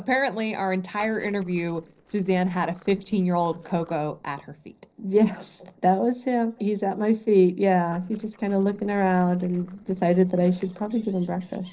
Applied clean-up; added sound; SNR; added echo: neural separator model SepFormer DNS4.